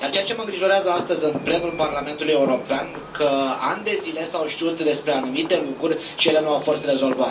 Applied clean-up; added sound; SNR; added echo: none; Fireworks; 13 dB; reverberation time 0.3 s.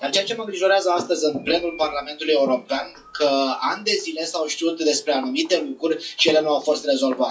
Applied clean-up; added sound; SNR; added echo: classical method WPE with log-MMSE.